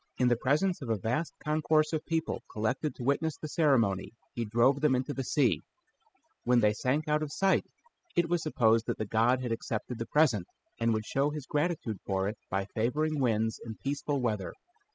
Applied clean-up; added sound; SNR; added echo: classical method spectral subtraction.